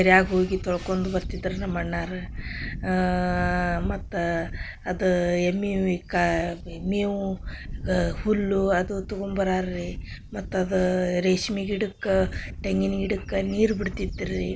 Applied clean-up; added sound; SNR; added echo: none; Wind / Bird; 10 dB; none.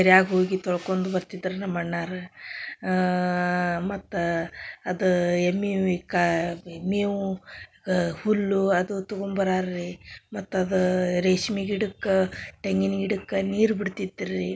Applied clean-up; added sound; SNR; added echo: none; none; none; none.